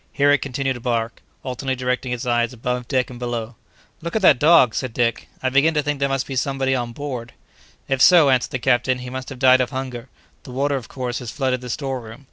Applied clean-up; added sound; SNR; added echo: none; none; none; none.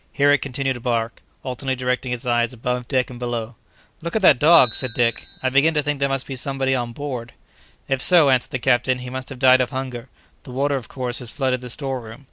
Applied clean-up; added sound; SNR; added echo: none; Bicycle; 20 dB; none.